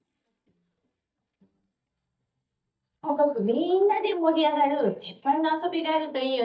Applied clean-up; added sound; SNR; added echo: neural mask model DeepFilterNet 3.